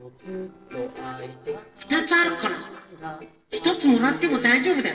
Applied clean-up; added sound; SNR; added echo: neural separator model SepFormer DNS4.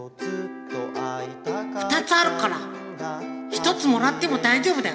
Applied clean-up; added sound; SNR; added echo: none; none; none; none.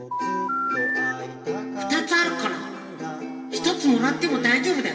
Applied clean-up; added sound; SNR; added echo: none; Telephone; 1 dB; reverberation time 2.2 s.